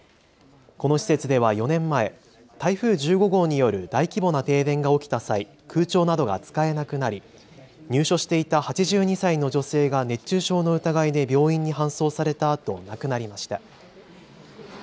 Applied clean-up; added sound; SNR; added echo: none; none; none; none.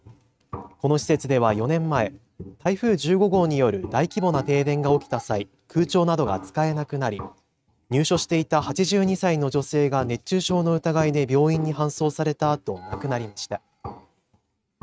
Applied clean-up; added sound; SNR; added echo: neural mask model RNNoise.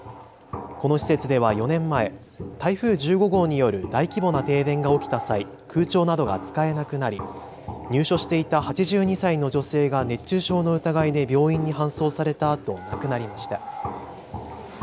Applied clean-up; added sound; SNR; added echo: none; Walk, footsteps + Animal; 13 dB; none.